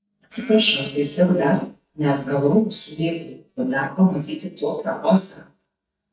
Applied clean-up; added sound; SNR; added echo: neural mask model DeepFilterNet 3.